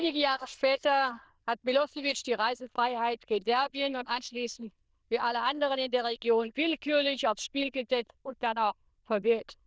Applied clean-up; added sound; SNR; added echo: neural diffusion model UNIVERSE++.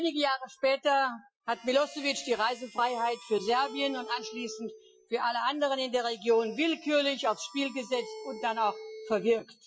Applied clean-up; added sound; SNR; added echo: classical method Wiener filter.